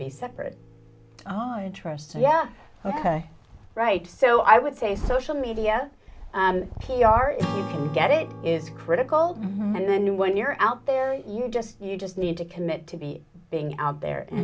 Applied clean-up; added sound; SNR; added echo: none; Acoustic guitar / Strum; 17 dB; none.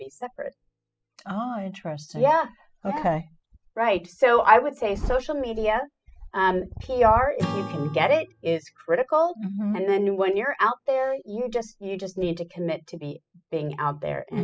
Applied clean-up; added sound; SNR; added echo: classical method spectral subtraction.